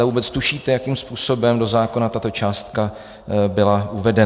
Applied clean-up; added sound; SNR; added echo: none; none; none; none.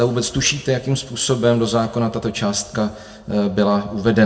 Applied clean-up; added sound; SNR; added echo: none; none; none; reverberation time 0.5 s.